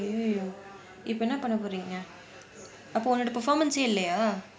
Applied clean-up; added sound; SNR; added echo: none; none; none; none.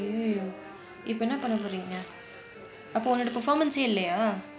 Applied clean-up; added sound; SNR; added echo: none; Fart + Wind instrument, woodwind instrument; 18 dB; none.